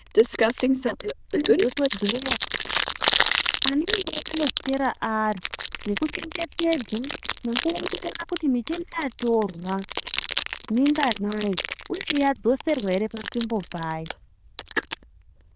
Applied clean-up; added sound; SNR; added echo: neural diffusion model UNIVERSE++.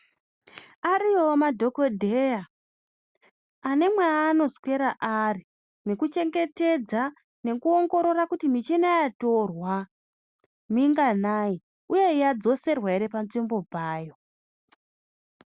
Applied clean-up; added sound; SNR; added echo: none; none; none; none.